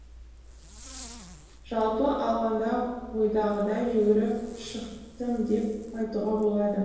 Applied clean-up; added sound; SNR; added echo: none; Zipper (clothing); 19 dB; reverberation time 1.2 s.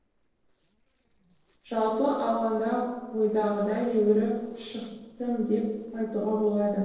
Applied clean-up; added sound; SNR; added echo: neural separator model SepFormer DNS4.